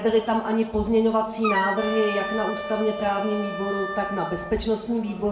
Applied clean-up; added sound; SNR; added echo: none; Wind instrument, woodwind instrument; 6 dB; reverberation time 0.5 s.